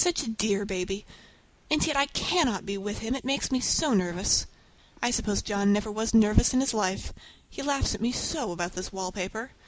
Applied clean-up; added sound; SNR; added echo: neural mask model Resemble Enhance denoiser.